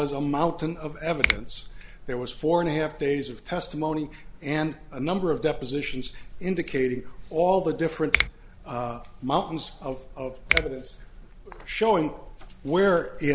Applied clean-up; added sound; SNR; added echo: none; Finger snapping; 5 dB; none.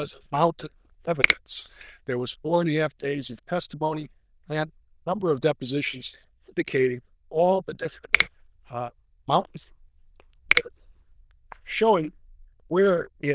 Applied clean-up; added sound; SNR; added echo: neural diffusion model UNIVERSE++.